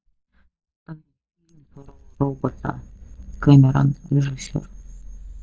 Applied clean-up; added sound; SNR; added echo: neural mask model DeepFilterNet 3.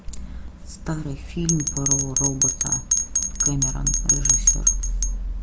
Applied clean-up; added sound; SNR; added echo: none; Bell; -3 dB; none.